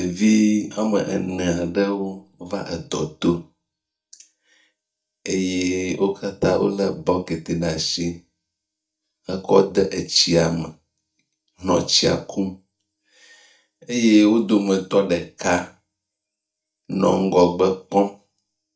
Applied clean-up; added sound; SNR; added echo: neural mask model DeepFilterNet 3.